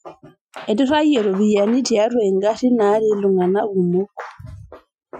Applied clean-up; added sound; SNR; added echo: classical method Wiener filter.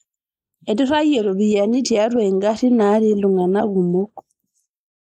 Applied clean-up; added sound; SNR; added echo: neural mask model Resemble Enhance denoiser.